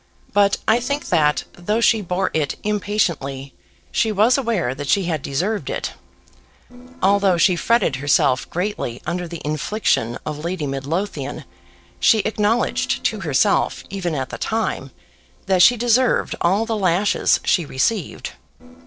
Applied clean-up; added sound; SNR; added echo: neural separator model SepFormer DNS4.